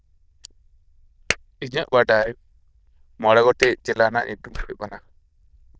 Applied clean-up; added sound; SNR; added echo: neural diffusion model UNIVERSE++.